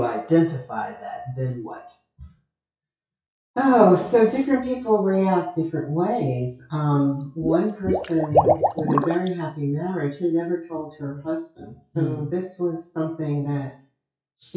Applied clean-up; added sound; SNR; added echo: classical method WPE with log-MMSE.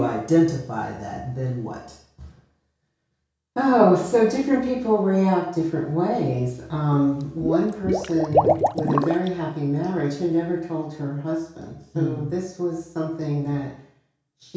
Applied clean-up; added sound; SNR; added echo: none; Liquid; 2 dB; reverberation time 0.6 s.